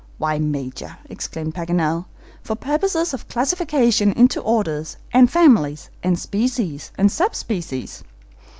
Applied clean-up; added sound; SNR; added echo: none; none; none; none.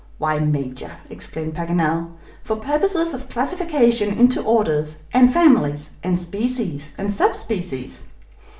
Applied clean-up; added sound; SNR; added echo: none; none; none; reverberation time 0.4 s.